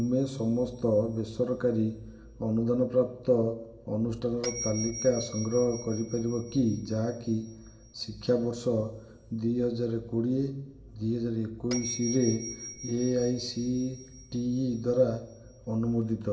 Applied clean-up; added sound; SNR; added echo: none; Bell; 16 dB; reverberation time 1.9 s.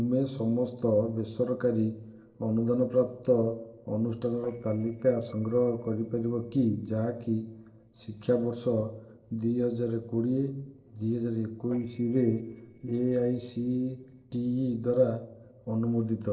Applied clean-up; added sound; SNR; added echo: neural separator model SepFormer DNS4.